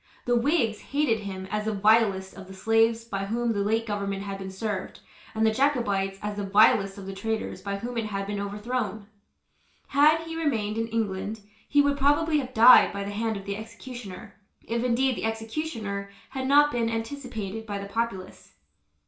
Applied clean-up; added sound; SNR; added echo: none; none; none; reverberation time 0.4 s.